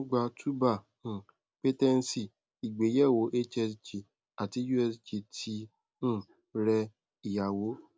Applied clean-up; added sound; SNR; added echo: none; none; none; none.